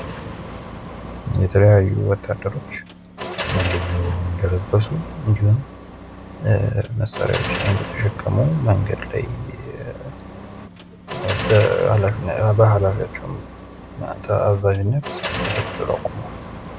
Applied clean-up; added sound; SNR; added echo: none; Car; 10 dB; none.